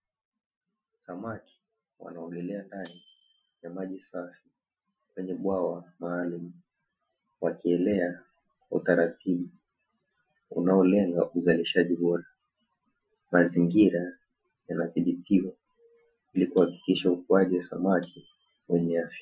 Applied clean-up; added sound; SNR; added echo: classical method Wiener filter.